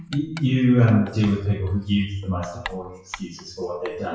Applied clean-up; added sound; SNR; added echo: classical method WPE with log-MMSE.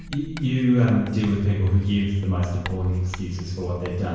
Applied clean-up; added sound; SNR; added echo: none; Writing; 17 dB; reverberation time 1.0 s.